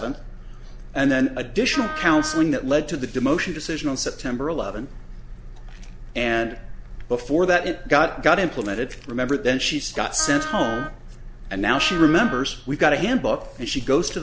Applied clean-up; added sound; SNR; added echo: none; Wind instrument, woodwind instrument; 9 dB; none.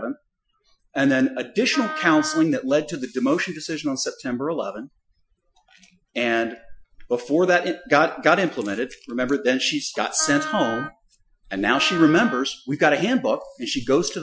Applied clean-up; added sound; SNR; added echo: classical method Wiener filter.